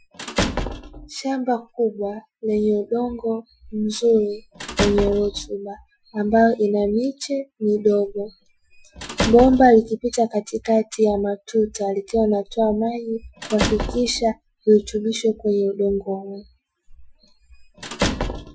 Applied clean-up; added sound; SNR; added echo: classical method Wiener filter.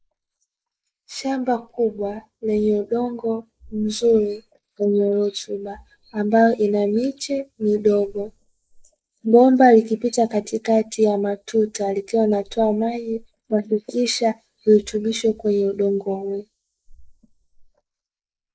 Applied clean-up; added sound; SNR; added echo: neural mask model Resemble Enhance denoiser.